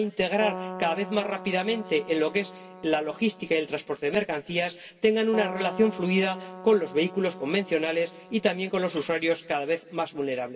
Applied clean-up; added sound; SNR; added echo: none; Keyboard (musical); 13 dB; reverberation time 1.3 s.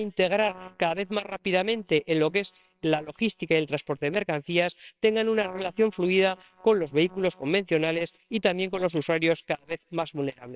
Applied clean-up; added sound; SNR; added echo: neural separator model SepFormer WHAMR!.